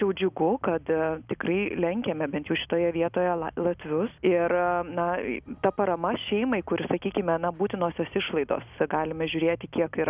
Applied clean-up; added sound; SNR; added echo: none; none; none; none.